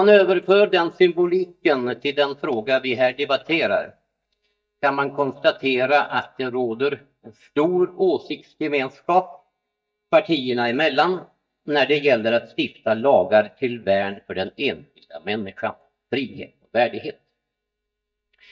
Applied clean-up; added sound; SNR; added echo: neural mask model DeepFilterNet 3.